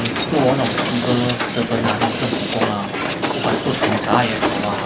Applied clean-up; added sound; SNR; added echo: none; Hiss; 0 dB; none.